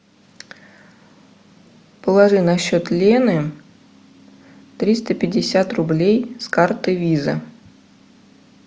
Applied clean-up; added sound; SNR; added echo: none; none; none; none.